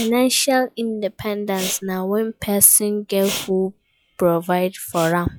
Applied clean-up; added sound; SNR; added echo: classical method log-MMSE.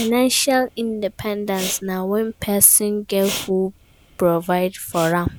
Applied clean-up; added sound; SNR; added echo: none; Respiratory sounds; 16 dB; none.